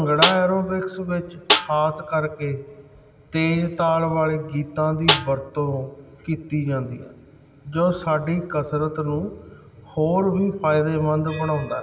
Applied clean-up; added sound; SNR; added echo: none; Snare drum; 2 dB; reverberation time 2.4 s.